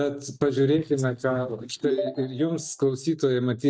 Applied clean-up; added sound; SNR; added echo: neural mask model DeepFilterNet 3.